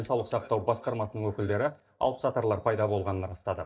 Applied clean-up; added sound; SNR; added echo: neural mask model DeepFilterNet 3.